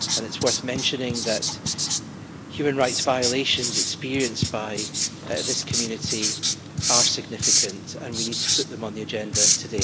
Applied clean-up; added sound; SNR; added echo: none; Writing; -2 dB; none.